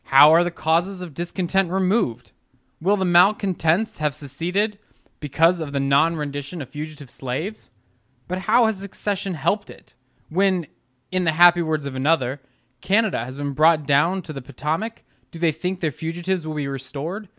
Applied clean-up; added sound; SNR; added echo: none; none; none; none.